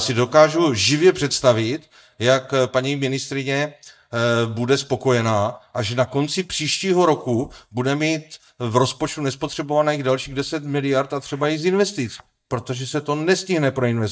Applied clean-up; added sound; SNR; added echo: neural mask model DeepFilterNet 3.